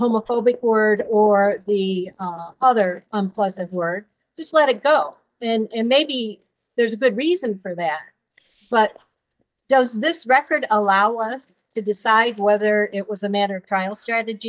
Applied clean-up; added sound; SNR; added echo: neural mask model DeepFilterNet 3.